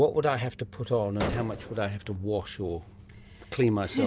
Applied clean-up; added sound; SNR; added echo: none; Gunshot, gunfire; 10 dB; none.